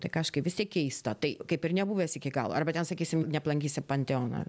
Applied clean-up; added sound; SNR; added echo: none; none; none; none.